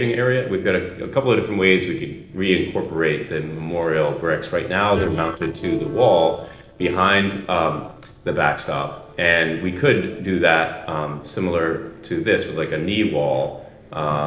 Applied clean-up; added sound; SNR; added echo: neural separator model SepFormer DNS4.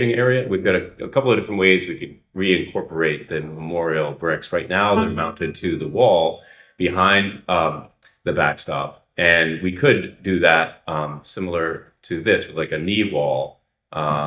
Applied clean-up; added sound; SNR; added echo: neural mask model DeepFilterNet 3.